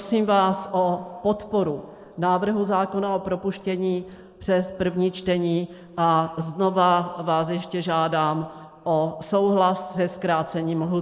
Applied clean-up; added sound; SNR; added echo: neural mask model Resemble Enhance denoiser.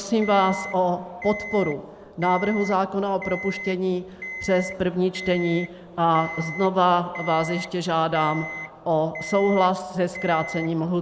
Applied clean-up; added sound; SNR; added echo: none; Alarm; 13 dB; none.